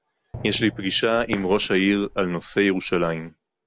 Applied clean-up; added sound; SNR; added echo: none; Drum + Fireworks; 15 dB; none.